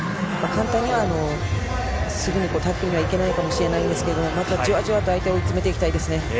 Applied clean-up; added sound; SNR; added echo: none; none; none; none.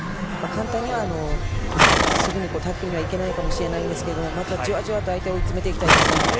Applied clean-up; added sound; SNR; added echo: none; Livestock, farm animals, working animals; -1 dB; none.